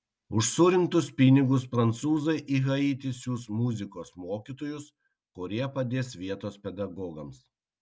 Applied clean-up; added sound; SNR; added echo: none; none; none; none.